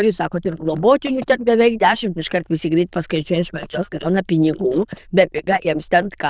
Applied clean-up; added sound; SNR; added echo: neural diffusion model UNIVERSE++.